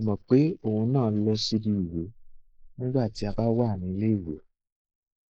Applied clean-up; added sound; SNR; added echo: neural mask model Resemble Enhance denoiser.